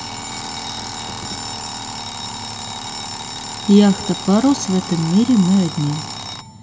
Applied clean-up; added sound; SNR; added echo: none; Alarm; 10 dB; reverberation time 0.8 s.